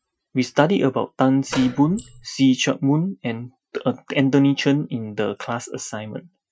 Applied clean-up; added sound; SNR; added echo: classical method Wiener filter.